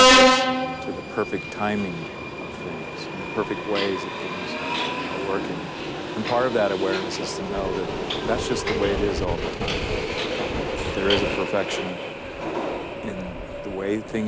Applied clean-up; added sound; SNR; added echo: none; Subway, metro, underground; -4 dB; none.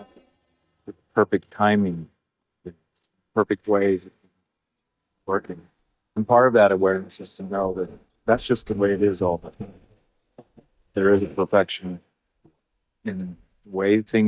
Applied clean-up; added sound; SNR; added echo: neural mask model DeepFilterNet 3.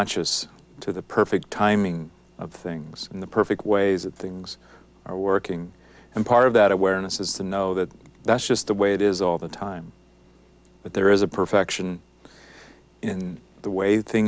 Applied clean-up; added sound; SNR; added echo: none; none; none; none.